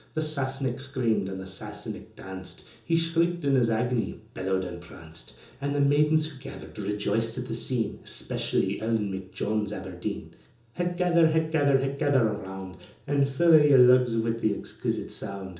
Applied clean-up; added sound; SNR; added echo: none; none; none; reverberation time 0.6 s.